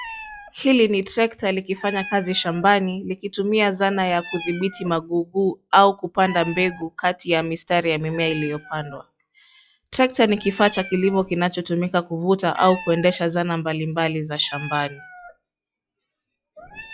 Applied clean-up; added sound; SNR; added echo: classical method log-MMSE.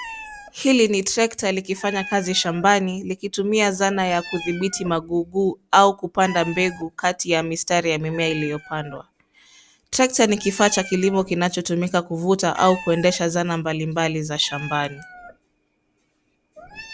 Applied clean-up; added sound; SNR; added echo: none; Meow; 18 dB; none.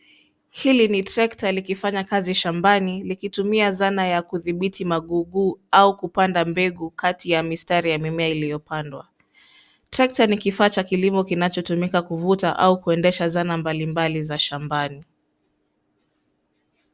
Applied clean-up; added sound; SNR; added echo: none; none; none; none.